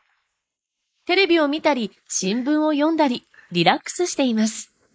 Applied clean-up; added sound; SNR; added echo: neural mask model Resemble Enhance denoiser.